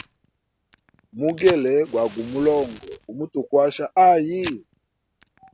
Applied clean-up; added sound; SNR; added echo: none; Fire; 16 dB; none.